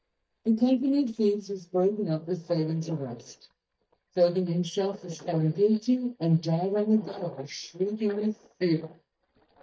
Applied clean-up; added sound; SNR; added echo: neural mask model DeepFilterNet 3.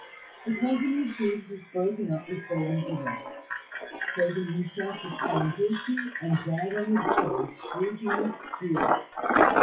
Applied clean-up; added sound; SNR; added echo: classical method WPE with log-MMSE.